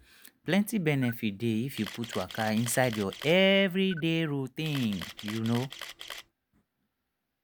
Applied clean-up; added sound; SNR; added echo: none; Camera; 14 dB; none.